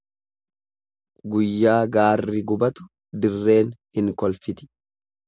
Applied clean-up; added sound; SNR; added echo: none; none; none; none.